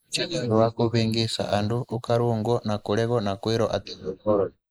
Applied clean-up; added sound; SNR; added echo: neural mask model Resemble Enhance denoiser.